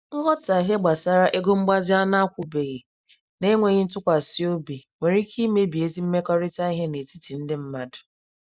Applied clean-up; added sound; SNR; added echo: none; none; none; none.